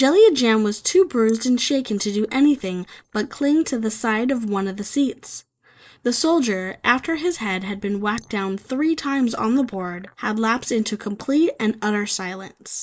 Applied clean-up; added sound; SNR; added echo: neural mask model Resemble Enhance denoiser.